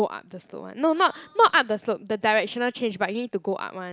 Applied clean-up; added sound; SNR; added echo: none; none; none; none.